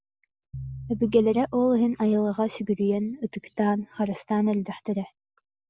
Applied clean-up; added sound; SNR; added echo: none; Piano; 18 dB; none.